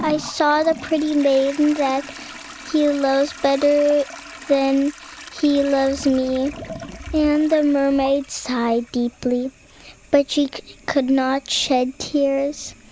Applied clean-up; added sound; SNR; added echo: none; Toilet flush; 18 dB; none.